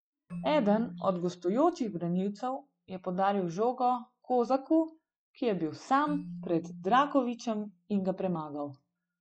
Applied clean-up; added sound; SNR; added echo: classical method log-MMSE.